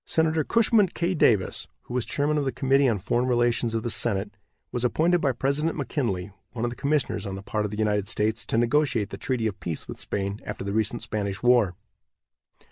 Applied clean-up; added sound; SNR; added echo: none; none; none; none.